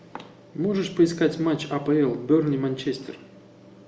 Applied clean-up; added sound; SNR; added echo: none; none; none; none.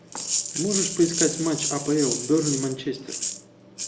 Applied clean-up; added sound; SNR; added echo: none; Rattle (instrument); 3 dB; none.